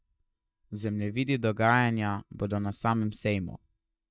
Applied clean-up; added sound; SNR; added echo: neural mask model DeepFilterNet 3.